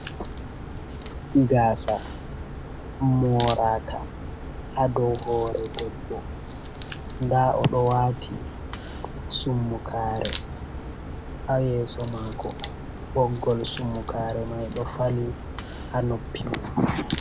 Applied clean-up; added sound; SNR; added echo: none; Crack; 7 dB; none.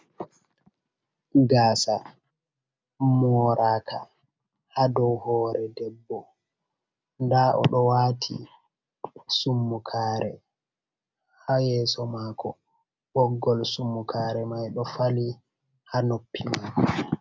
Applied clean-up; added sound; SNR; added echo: none; none; none; none.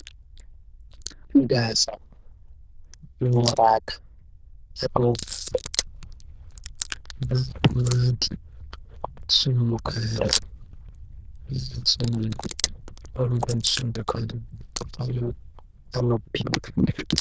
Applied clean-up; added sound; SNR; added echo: neural diffusion model UNIVERSE++.